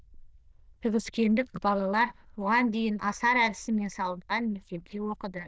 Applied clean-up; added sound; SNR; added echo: neural diffusion model UNIVERSE++.